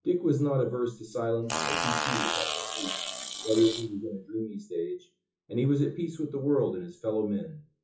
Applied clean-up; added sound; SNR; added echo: classical method WPE with log-MMSE.